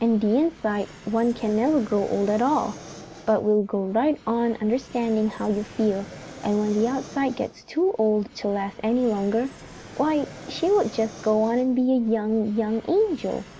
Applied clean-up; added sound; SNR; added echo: none; Fixed-wing aircraft, airplane; 19 dB; none.